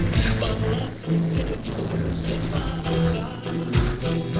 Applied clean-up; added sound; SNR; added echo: neural separator model SepFormer DNS4.